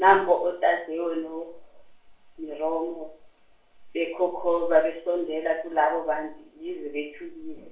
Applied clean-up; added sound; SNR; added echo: none; none; none; reverberation time 0.4 s.